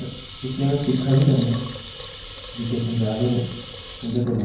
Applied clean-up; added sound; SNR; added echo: none; Water tap, faucet / Liquid; 14 dB; reverberation time 0.9 s.